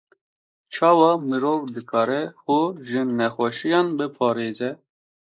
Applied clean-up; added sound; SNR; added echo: neural mask model Resemble Enhance denoiser.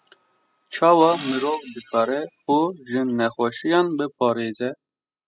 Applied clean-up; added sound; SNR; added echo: classical method spectral subtraction.